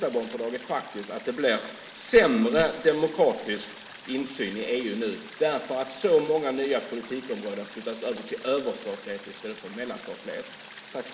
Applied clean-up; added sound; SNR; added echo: none; Stream; 18 dB; reverberation time 2.2 s.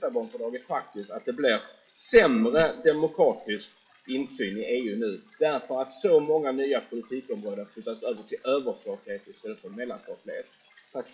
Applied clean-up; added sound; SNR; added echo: classical method WPE with log-MMSE.